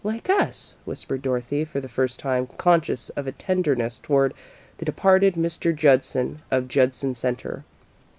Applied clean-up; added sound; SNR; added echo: none; none; none; none.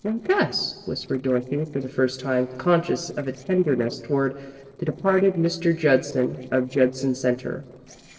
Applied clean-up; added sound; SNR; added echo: neural separator model SepFormer DNS4.